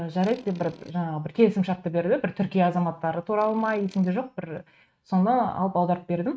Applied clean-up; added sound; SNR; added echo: neural mask model RNNoise.